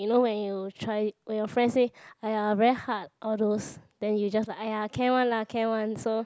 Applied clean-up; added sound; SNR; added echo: none; none; none; none.